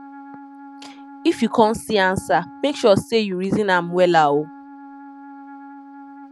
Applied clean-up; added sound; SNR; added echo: none; Wind instrument, woodwind instrument; 19 dB; none.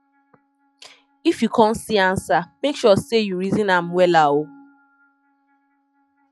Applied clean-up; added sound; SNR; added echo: classical method log-MMSE.